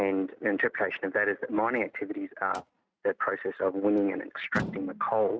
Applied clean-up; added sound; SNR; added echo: neural mask model RNNoise.